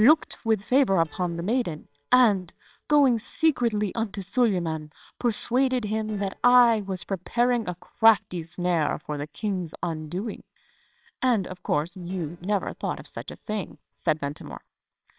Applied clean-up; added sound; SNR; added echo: neural separator model SepFormer WHAMR!.